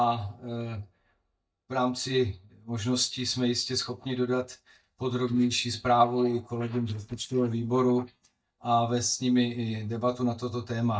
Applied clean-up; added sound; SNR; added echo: neural mask model DeepFilterNet 3.